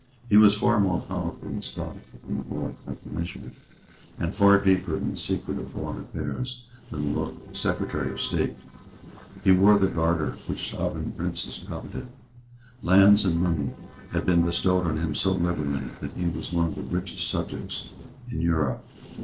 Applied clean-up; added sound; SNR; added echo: neural separator model SepFormer DNS4.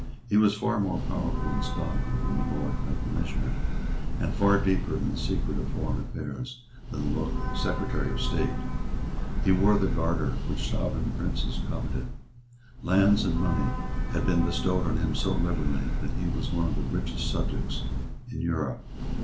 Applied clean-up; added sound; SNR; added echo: none; Train / Breathing; -1 dB; reverberation time 0.4 s.